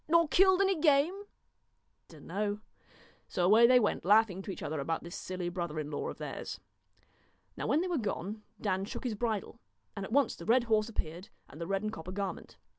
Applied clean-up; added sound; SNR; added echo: none; none; none; none.